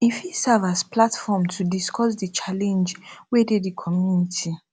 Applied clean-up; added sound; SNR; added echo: none; none; none; none.